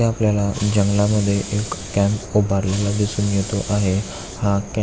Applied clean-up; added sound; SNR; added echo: none; Hiss; 15 dB; none.